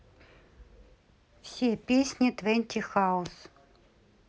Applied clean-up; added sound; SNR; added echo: none; none; none; none.